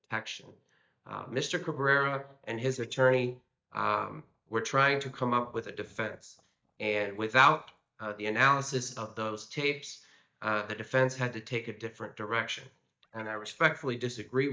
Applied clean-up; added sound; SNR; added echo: neural mask model DeepFilterNet 3.